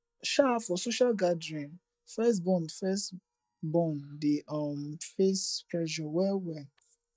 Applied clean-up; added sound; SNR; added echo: neural mask model DeepFilterNet 3.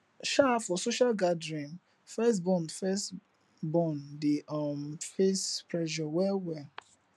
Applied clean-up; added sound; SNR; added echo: none; none; none; none.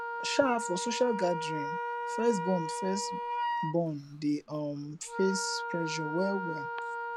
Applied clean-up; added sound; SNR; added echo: none; Wind instrument, woodwind instrument; 3 dB; none.